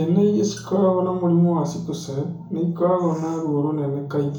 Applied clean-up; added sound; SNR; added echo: none; none; none; reverberation time 0.7 s.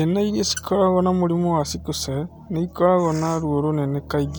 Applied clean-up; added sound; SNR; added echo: none; none; none; none.